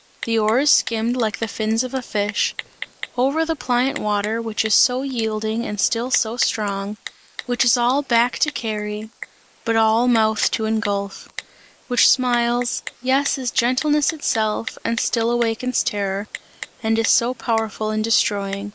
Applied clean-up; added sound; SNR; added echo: neural mask model Resemble Enhance denoiser.